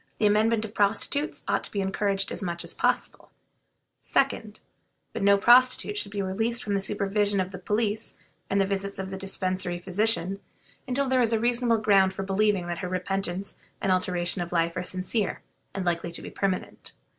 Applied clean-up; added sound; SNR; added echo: none; none; none; none.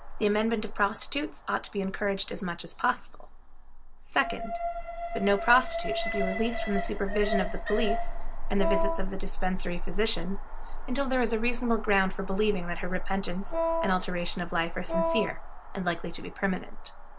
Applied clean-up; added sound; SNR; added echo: none; Alarm + Wind instrument, woodwind instrument; 0 dB; none.